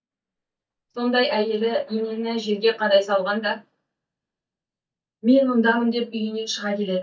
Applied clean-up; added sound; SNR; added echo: neural mask model DeepFilterNet 3.